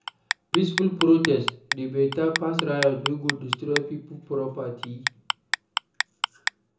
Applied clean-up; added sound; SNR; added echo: none; Clock; 4 dB; reverberation time 0.6 s.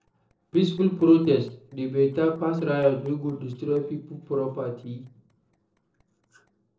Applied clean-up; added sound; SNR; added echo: neural separator model SepFormer DNS4.